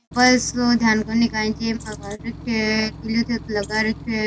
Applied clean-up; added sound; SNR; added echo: none; Engine / Truck / Car; 15 dB; none.